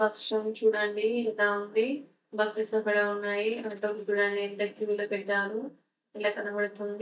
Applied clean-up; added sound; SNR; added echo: neural mask model DeepFilterNet 3.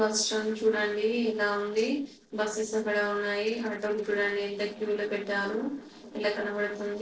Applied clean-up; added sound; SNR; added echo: neural separator model SepFormer DNS4.